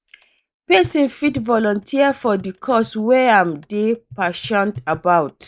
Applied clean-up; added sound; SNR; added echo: neural mask model Resemble Enhance denoiser.